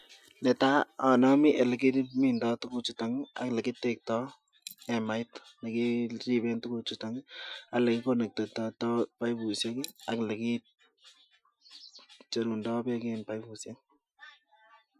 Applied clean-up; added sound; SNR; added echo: classical method Wiener filter.